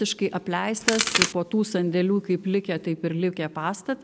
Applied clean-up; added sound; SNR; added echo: none; Crack; -2 dB; none.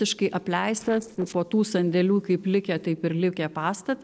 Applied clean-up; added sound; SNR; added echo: neural separator model SepFormer DNS4.